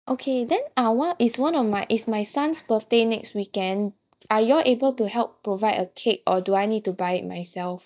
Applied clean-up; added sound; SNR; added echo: neural mask model DeepFilterNet 3.